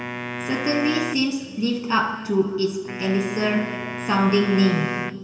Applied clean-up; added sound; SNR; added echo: none; Wind instrument, woodwind instrument; 8 dB; reverberation time 2.9 s.